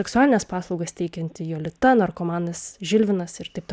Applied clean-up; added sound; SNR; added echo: none; none; none; none.